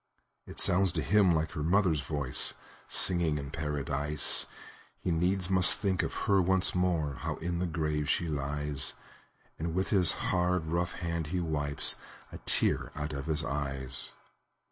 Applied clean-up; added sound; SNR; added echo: none; none; none; none.